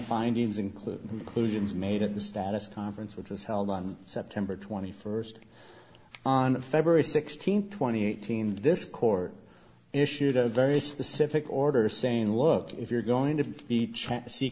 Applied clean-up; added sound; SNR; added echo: none; none; none; none.